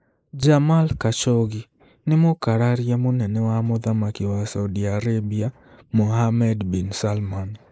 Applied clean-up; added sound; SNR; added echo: neural mask model Resemble Enhance denoiser.